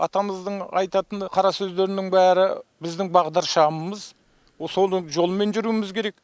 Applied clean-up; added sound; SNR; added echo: none; none; none; none.